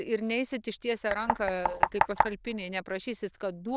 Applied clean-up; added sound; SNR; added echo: neural diffusion model UNIVERSE++.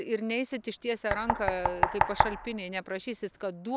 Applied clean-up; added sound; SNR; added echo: none; Knock; -1 dB; none.